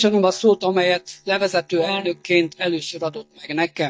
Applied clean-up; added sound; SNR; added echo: neural mask model DeepFilterNet 3.